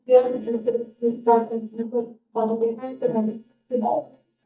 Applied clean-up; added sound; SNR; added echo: neural mask model DeepFilterNet 3.